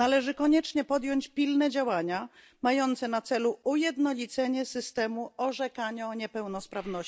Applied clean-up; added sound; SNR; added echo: none; none; none; none.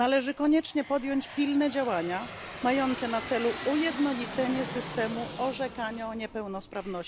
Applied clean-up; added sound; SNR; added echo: none; Aircraft; 11 dB; none.